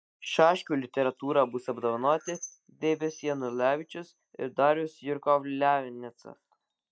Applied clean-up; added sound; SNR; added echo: neural mask model DeepFilterNet 3.